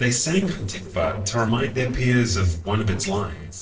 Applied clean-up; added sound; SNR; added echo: neural separator model SepFormer DNS4.